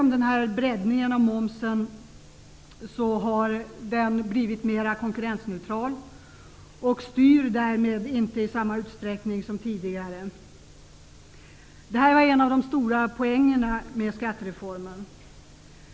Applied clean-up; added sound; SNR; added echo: none; none; none; none.